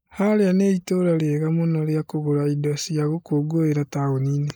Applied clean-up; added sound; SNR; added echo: neural mask model Resemble Enhance denoiser.